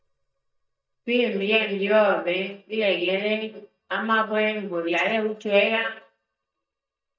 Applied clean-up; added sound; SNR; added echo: neural mask model DeepFilterNet 3.